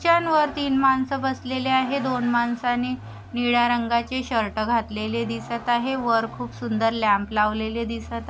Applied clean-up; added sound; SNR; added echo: none; Vehicle; 16 dB; none.